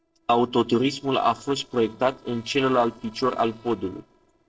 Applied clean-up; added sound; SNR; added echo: neural separator model SepFormer DNS4.